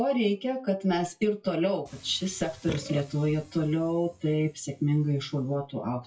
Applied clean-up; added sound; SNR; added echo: classical method WPE with log-MMSE.